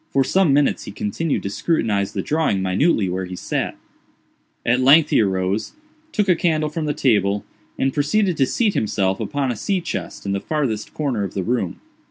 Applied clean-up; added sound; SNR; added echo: none; none; none; none.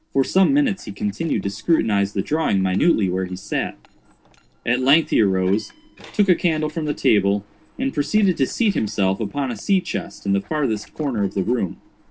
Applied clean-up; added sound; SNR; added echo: neural separator model SepFormer DNS4.